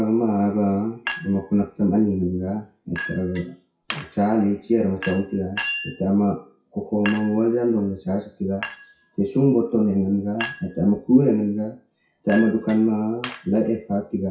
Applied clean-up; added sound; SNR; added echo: classical method WPE with log-MMSE.